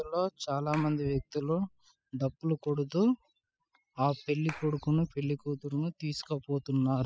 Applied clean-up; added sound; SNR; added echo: classical method spectral subtraction.